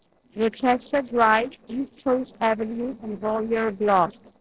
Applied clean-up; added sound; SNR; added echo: neural separator model SepFormer DNS4.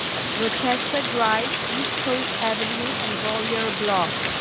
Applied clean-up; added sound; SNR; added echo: none; Rain; -1 dB; none.